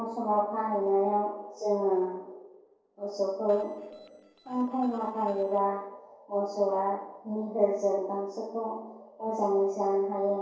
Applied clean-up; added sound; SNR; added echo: neural separator model SepFormer DNS4.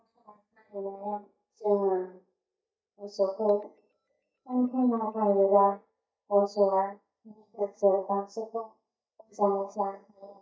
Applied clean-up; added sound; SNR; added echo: neural mask model DeepFilterNet 3.